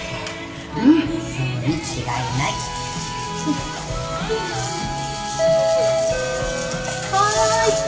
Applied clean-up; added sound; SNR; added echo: none; Domestic sounds, home sounds; 15 dB; reverberation time 2.4 s.